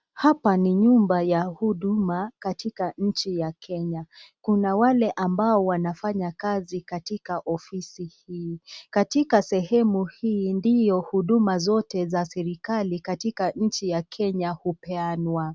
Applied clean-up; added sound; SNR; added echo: none; none; none; none.